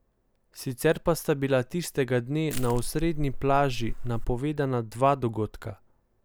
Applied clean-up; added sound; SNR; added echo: none; Crushing; 2 dB; none.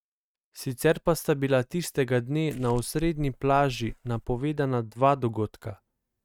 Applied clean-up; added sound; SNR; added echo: neural mask model RNNoise.